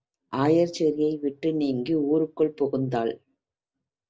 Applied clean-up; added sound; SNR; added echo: none; none; none; none.